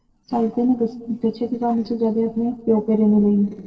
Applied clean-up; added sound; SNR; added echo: neural separator model SepFormer DNS4.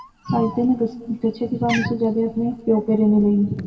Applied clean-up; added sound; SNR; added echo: none; Cat; 17 dB; reverberation time 1.6 s.